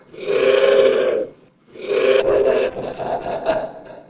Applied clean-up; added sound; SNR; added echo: neural separator model SepFormer DNS4.